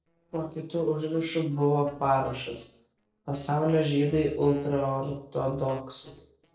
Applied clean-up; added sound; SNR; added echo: neural separator model SepFormer DNS4.